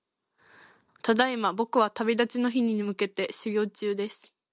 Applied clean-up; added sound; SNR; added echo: none; none; none; none.